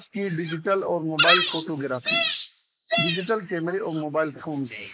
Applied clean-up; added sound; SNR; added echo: neural mask model Resemble Enhance denoiser.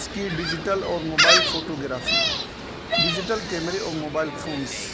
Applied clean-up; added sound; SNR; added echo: none; Gull, seagull; -3 dB; none.